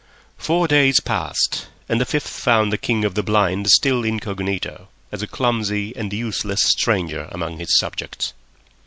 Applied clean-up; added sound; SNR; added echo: none; none; none; none.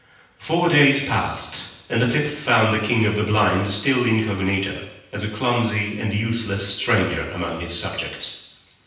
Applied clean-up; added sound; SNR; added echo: none; none; none; reverberation time 0.9 s.